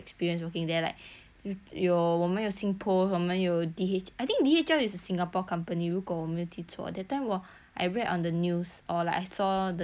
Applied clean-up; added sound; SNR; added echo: none; none; none; none.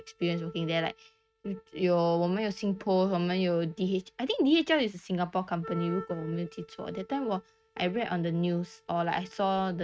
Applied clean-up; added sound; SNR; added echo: neural mask model RNNoise.